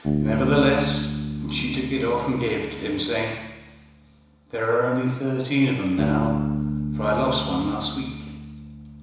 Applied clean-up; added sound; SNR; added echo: none; Bass guitar; 4 dB; reverberation time 1.0 s.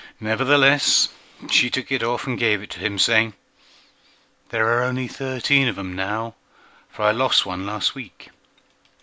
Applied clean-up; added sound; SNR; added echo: none; none; none; none.